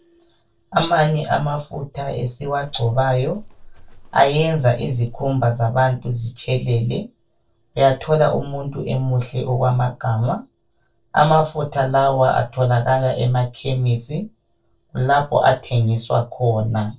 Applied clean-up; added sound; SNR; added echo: neural separator model SepFormer DNS4.